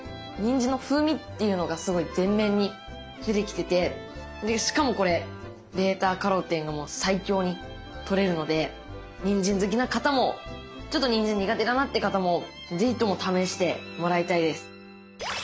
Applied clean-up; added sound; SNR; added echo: none; none; none; none.